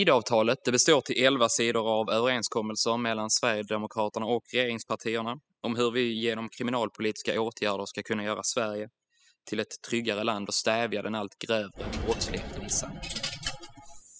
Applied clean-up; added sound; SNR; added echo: classical method spectral subtraction.